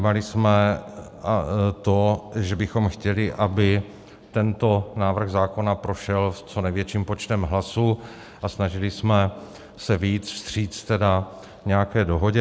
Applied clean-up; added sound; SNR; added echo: none; none; none; none.